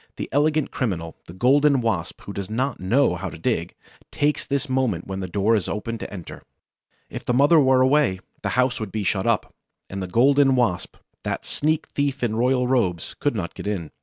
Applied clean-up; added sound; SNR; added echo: none; none; none; none.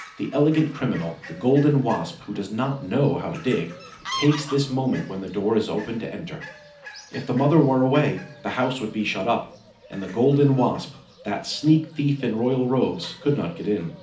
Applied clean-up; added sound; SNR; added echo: none; Fowl; 18 dB; reverberation time 0.4 s.